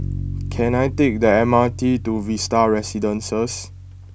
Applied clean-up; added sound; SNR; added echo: none; Bass guitar; 10 dB; none.